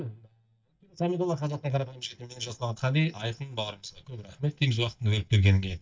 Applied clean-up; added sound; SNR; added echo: neural mask model DeepFilterNet 3.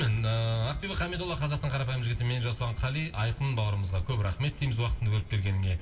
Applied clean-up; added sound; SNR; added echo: none; Cricket; 16 dB; reverberation time 0.6 s.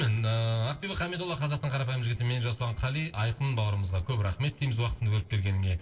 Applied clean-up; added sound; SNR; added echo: neural separator model SepFormer DNS4.